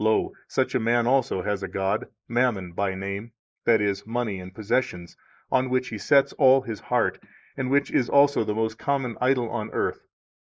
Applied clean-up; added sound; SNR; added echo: neural mask model Resemble Enhance denoiser.